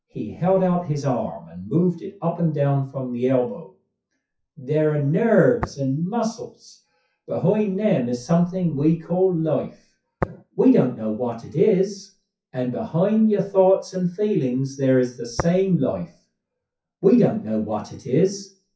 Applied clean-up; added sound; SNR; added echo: classical method WPE with log-MMSE.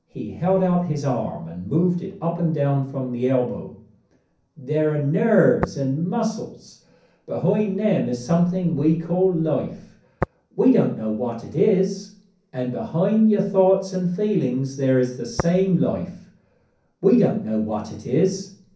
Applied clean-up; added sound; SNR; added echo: none; Tap; 16 dB; reverberation time 0.6 s.